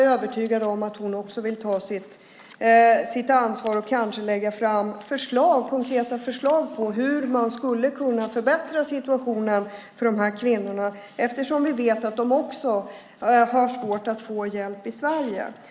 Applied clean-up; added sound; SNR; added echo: none; none; none; none.